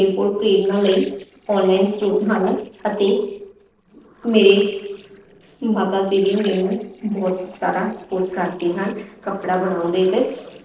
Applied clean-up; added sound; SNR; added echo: neural separator model SepFormer DNS4.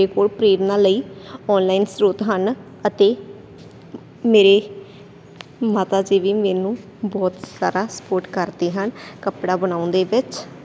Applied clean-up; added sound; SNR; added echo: none; none; none; none.